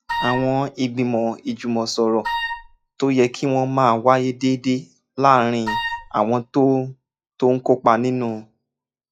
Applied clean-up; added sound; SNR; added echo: classical method log-MMSE.